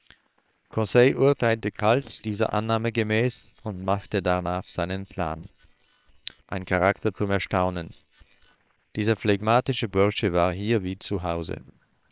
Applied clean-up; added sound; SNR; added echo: neural separator model SepFormer WHAM!.